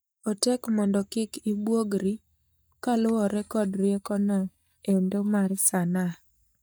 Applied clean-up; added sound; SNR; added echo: neural mask model DeepFilterNet 3.